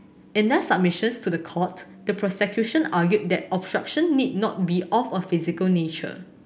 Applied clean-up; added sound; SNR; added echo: none; none; none; none.